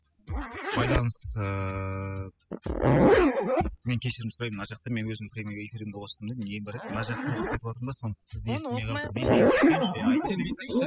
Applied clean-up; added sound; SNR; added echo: classical method spectral subtraction.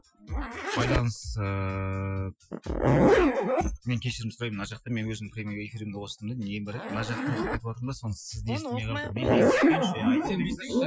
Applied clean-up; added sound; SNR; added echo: classical method Wiener filter.